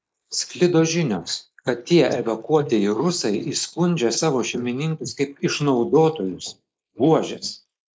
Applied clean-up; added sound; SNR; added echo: neural mask model Resemble Enhance denoiser.